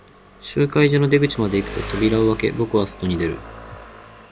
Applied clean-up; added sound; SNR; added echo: none; Engine; 14 dB; none.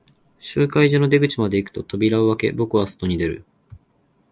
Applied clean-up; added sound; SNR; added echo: none; none; none; none.